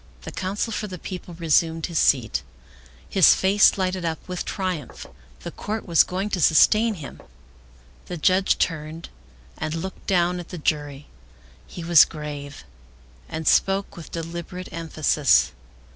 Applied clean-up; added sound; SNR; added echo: none; Knock; 17 dB; none.